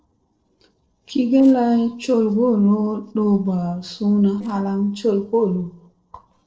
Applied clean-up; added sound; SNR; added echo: neural separator model SepFormer DNS4.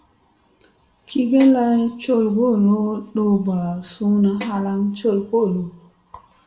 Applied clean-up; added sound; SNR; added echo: none; Snare drum; 20 dB; reverberation time 0.4 s.